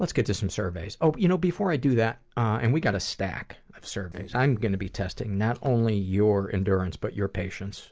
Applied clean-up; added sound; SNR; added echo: neural separator model SepFormer DNS4.